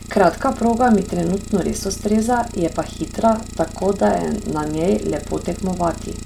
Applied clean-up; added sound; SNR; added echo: none; Idling; 12 dB; none.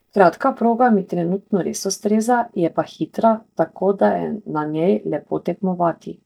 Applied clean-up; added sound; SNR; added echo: neural mask model DeepFilterNet 3.